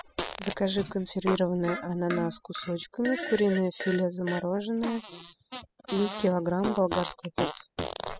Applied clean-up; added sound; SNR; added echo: classical method spectral subtraction.